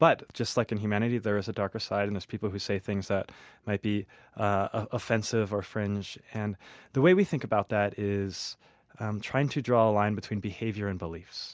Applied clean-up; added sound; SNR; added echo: none; none; none; none.